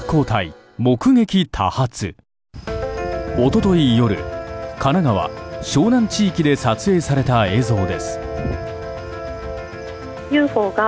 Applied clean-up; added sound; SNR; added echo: none; none; none; none.